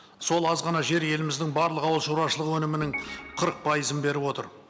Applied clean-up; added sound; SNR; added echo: none; Organ; 12 dB; none.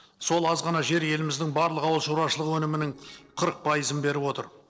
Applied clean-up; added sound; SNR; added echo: neural separator model SepFormer DNS4.